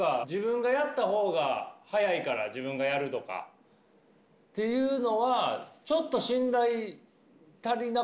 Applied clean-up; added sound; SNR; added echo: none; none; none; none.